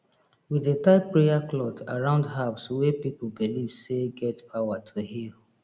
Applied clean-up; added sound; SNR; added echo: none; none; none; none.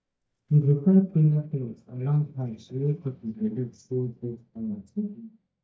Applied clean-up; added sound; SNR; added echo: neural mask model DeepFilterNet 3.